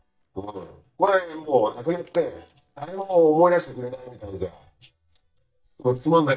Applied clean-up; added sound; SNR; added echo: neural mask model DeepFilterNet 3.